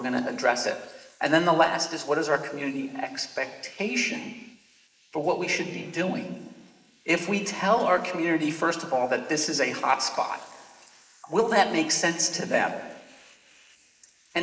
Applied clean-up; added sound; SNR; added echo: neural mask model Resemble Enhance denoiser.